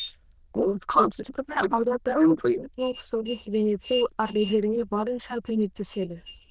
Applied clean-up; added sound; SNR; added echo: neural diffusion model UNIVERSE++.